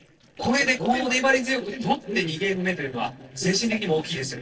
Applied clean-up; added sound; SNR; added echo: neural separator model SepFormer DNS4.